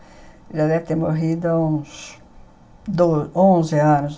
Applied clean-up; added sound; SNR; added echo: none; none; none; reverberation time 0.2 s.